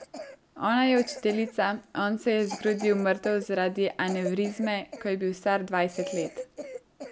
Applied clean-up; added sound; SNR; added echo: none; Cough; 14 dB; none.